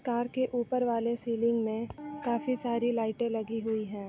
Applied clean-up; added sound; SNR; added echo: none; none; none; none.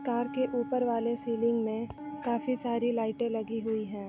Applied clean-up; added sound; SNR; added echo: none; Wind instrument, woodwind instrument; 14 dB; none.